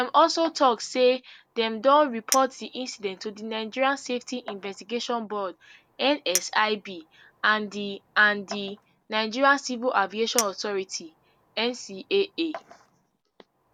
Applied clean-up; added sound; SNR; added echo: none; Chink, clink; 14 dB; none.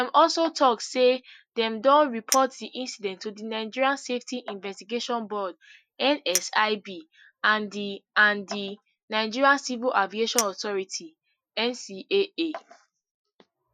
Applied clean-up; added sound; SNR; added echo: classical method Wiener filter.